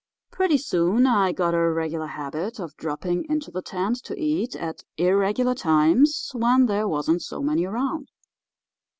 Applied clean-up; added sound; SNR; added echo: none; none; none; none.